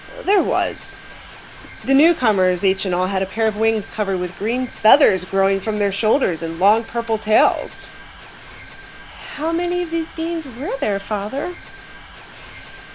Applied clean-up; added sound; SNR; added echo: none; Mechanisms; 18 dB; none.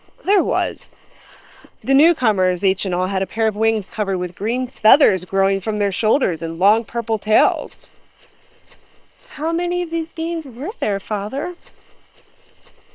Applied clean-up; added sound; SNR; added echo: neural separator model SepFormer WHAM!.